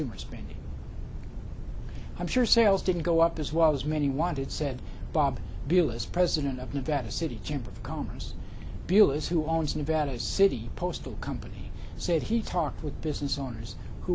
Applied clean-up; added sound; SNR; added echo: none; none; none; none.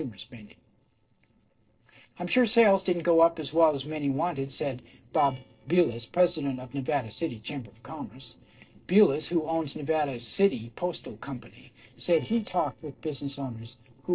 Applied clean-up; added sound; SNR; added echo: neural separator model SepFormer DNS4.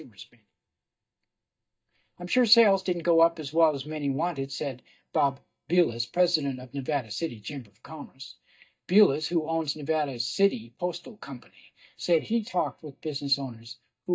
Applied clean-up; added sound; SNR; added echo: neural mask model DeepFilterNet 3.